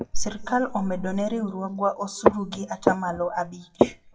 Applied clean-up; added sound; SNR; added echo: classical method WPE with log-MMSE.